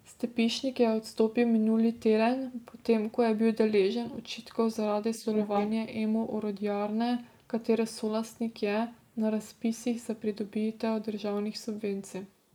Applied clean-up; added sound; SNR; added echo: neural mask model Resemble Enhance denoiser.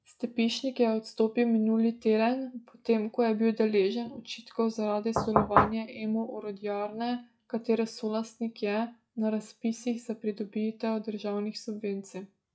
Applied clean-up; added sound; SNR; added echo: classical method log-MMSE.